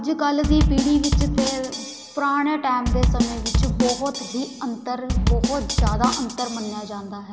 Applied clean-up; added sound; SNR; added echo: none; Bass drum / Snare drum; -1 dB; none.